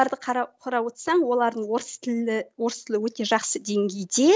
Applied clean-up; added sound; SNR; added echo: none; none; none; none.